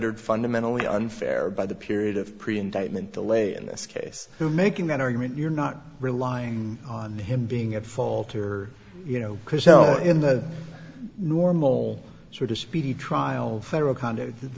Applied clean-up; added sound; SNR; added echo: none; none; none; none.